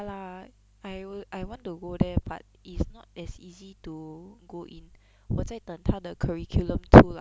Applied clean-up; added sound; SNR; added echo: none; none; none; none.